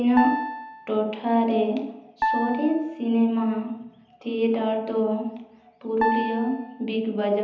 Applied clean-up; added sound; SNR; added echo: none; Piano; 5 dB; reverberation time 0.9 s.